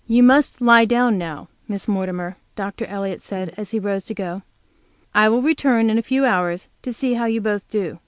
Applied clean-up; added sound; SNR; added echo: neural mask model Resemble Enhance denoiser.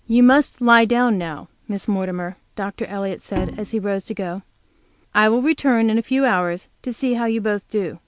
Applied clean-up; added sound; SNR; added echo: none; Bowed string instrument; 10 dB; none.